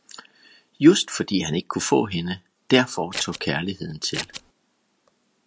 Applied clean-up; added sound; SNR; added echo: none; Scissors; 10 dB; none.